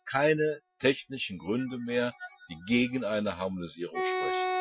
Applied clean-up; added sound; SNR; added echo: classical method Wiener filter.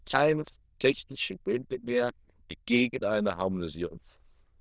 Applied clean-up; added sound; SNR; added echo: neural diffusion model UNIVERSE++.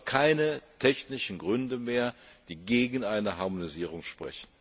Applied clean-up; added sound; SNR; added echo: none; none; none; none.